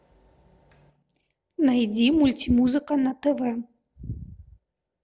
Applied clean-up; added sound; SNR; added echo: none; none; none; none.